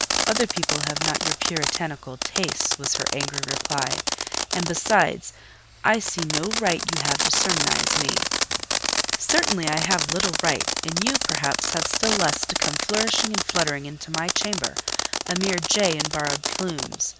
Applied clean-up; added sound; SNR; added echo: none; Fireworks; -1 dB; none.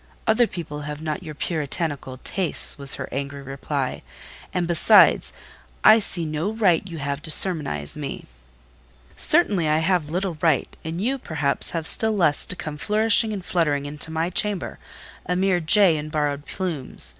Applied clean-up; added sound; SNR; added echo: none; none; none; none.